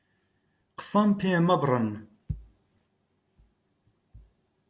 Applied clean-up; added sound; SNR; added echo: none; none; none; none.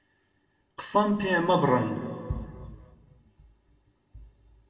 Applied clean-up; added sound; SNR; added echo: none; none; none; reverberation time 1.7 s.